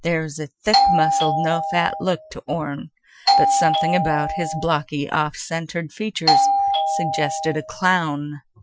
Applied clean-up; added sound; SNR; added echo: classical method Wiener filter.